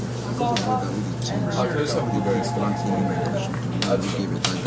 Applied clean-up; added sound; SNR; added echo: none; Burping, eructation; -5 dB; none.